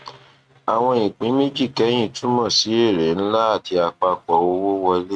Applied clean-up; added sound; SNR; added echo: neural mask model RNNoise.